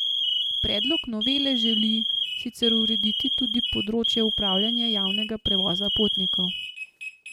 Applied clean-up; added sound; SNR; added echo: none; Alarm; -3 dB; none.